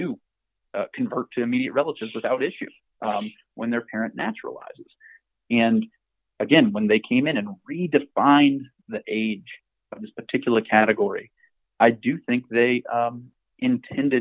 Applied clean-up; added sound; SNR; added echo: none; none; none; none.